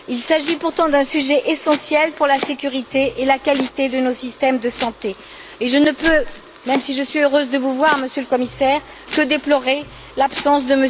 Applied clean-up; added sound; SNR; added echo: none; Domestic sounds, home sounds; 16 dB; none.